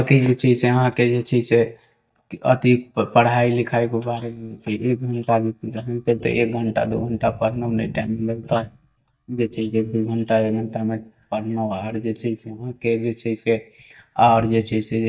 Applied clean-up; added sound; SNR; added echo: neural mask model DeepFilterNet 3.